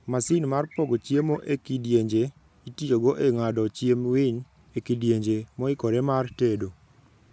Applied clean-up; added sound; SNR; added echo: none; none; none; none.